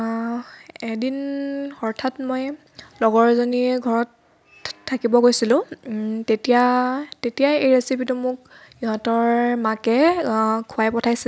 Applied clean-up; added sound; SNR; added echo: none; none; none; none.